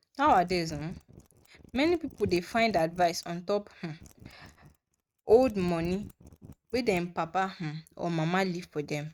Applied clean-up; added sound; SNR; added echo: neural mask model RNNoise.